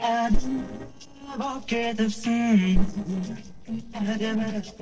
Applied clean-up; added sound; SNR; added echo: neural separator model SepFormer DNS4.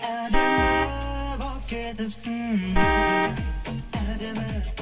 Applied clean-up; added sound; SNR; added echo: none; Vehicle horn, car horn, honking; -2 dB; reverberation time 1.3 s.